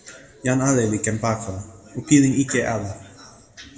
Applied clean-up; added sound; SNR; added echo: none; none; none; reverberation time 1.8 s.